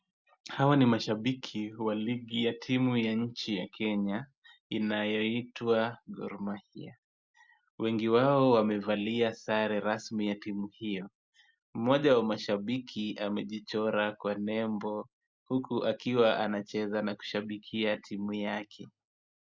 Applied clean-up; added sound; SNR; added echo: none; none; none; none.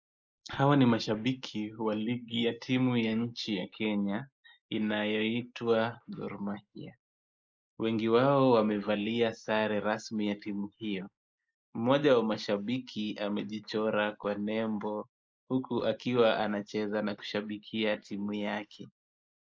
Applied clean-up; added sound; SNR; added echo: neural mask model Resemble Enhance denoiser.